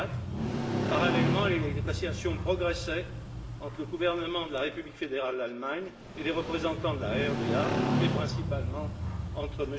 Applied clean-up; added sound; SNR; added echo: none; Motorcycle; -1 dB; reverberation time 0.6 s.